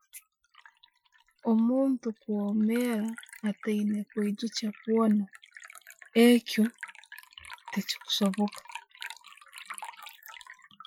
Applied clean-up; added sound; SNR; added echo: classical method Wiener filter.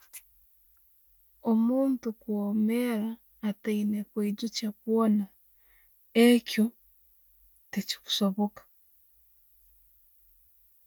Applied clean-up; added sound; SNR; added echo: none; none; none; none.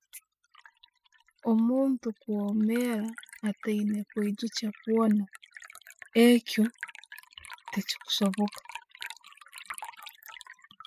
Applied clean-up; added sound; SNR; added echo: classical method spectral subtraction.